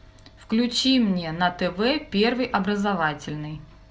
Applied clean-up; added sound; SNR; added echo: none; none; none; none.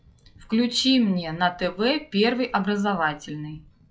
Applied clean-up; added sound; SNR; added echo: classical method log-MMSE.